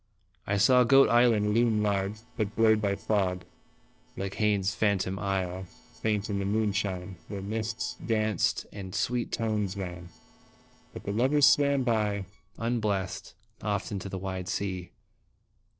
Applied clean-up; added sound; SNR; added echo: neural separator model SepFormer DNS4.